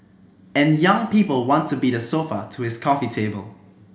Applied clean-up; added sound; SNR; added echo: none; none; none; reverberation time 1.3 s.